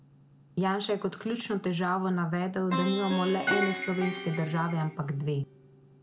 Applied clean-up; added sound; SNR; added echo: none; Plucked string instrument; 7 dB; none.